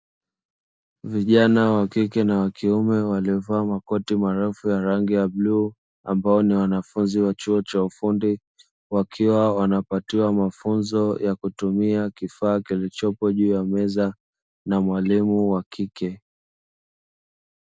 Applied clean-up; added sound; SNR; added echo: none; none; none; none.